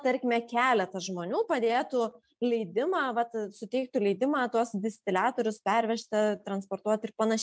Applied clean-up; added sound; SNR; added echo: none; none; none; none.